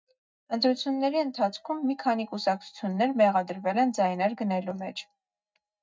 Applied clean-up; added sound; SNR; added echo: neural mask model DeepFilterNet 3.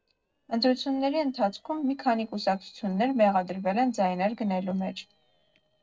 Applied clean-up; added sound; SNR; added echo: neural separator model SepFormer DNS4.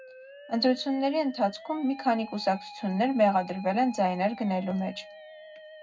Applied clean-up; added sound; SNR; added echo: none; Musical instrument; 18 dB; reverberation time 0.3 s.